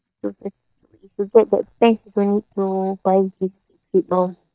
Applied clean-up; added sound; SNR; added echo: neural mask model DeepFilterNet 3.